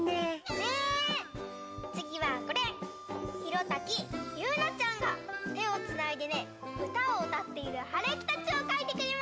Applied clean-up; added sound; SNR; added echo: none; none; none; none.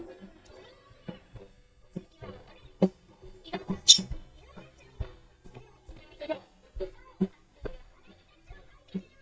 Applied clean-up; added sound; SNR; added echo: neural mask model DeepFilterNet 3.